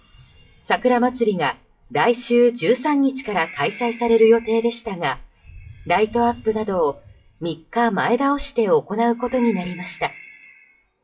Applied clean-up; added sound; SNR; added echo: classical method WPE with log-MMSE.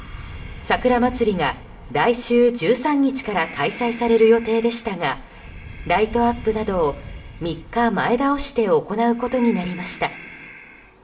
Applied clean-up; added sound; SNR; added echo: none; Breathing; 17 dB; reverberation time 0.5 s.